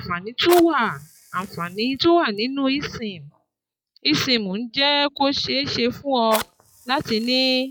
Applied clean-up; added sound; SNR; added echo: classical method log-MMSE.